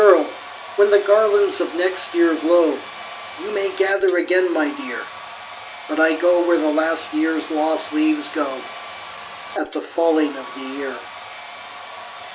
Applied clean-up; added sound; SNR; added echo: none; Domestic sounds, home sounds; 15 dB; reverberation time 0.3 s.